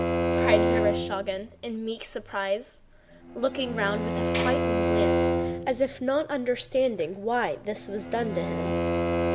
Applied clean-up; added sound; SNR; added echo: none; Tambourine + Bowed string instrument; -2 dB; none.